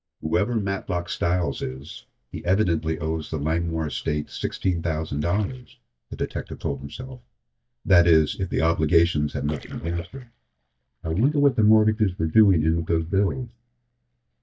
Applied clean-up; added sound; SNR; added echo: neural mask model DeepFilterNet 3.